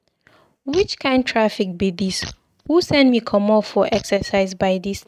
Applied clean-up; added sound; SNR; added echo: neural mask model RNNoise.